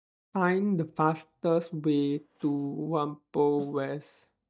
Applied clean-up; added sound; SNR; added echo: neural mask model DeepFilterNet 3.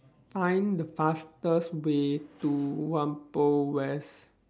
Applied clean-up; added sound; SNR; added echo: none; none; none; none.